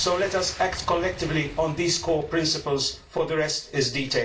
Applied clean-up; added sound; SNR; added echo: none; Boom; 17 dB; reverberation time 0.3 s.